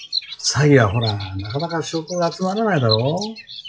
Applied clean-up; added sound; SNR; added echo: classical method WPE with log-MMSE.